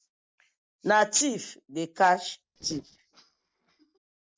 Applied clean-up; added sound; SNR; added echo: neural separator model SepFormer DNS4.